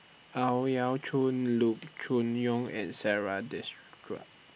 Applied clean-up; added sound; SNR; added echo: none; none; none; none.